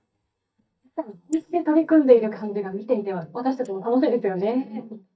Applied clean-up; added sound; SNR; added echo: neural mask model DeepFilterNet 3.